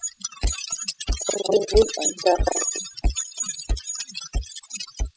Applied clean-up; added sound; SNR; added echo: classical method spectral subtraction.